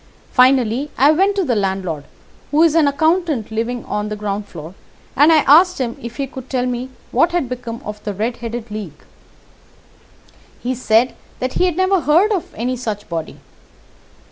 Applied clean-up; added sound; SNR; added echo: none; none; none; none.